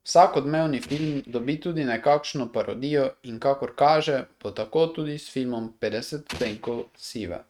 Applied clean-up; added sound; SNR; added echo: neural mask model RNNoise.